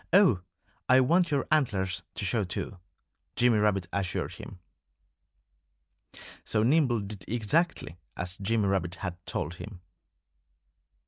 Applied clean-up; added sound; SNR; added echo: none; none; none; none.